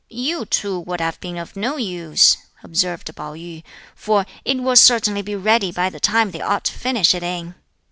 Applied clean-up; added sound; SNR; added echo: none; none; none; none.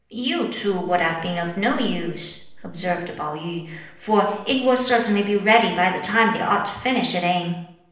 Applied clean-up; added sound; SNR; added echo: neural separator model SepFormer DNS4.